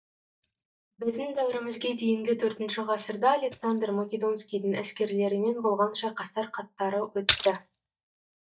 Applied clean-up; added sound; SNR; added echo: neural mask model DeepFilterNet 3.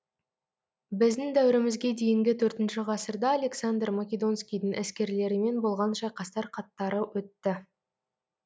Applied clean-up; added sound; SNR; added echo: none; none; none; none.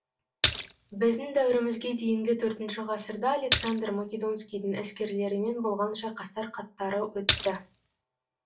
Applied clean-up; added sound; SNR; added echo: none; Splash, splatter; -3 dB; reverberation time 0.2 s.